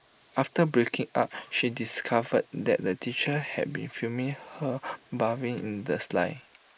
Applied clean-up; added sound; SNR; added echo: neural mask model Resemble Enhance denoiser.